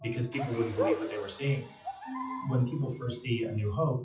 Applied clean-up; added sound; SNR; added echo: classical method WPE with log-MMSE.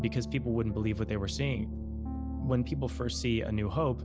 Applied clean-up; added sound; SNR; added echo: none; none; none; none.